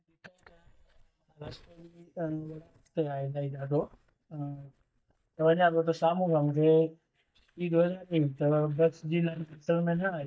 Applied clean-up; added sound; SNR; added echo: neural mask model DeepFilterNet 3.